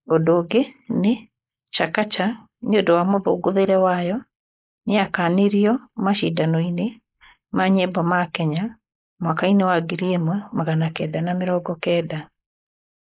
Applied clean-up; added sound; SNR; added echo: neural mask model Resemble Enhance denoiser.